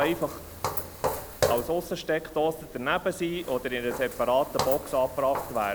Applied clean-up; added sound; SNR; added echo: none; Walk, footsteps; 6 dB; none.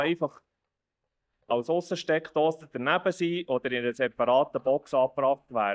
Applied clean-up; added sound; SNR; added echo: neural mask model DeepFilterNet 3.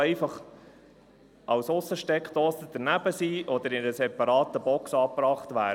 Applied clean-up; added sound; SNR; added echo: none; none; none; none.